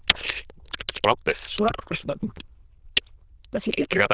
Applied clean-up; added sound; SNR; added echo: neural diffusion model UNIVERSE++.